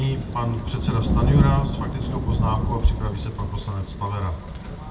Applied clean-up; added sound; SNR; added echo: none; Thunder; 0 dB; reverberation time 0.2 s.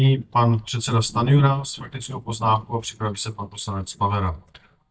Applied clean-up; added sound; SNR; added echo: neural mask model DeepFilterNet 3.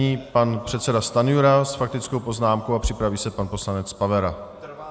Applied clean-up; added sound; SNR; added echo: none; none; none; none.